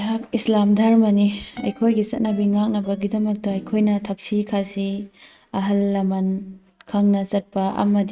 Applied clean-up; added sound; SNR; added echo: neural mask model RNNoise.